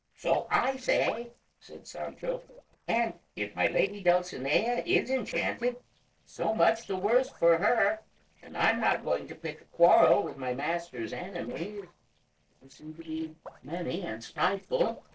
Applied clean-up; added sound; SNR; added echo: neural separator model SepFormer DNS4.